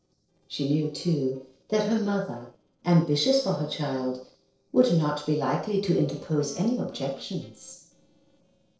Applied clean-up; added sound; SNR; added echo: neural separator model SepFormer DNS4.